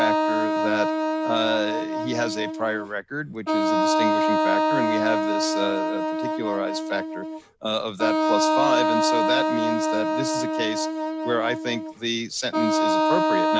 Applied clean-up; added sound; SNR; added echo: none; Wind instrument, woodwind instrument; -5 dB; none.